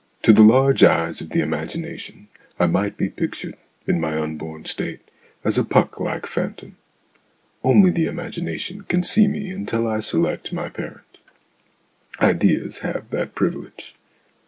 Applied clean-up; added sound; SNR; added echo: none; none; none; none.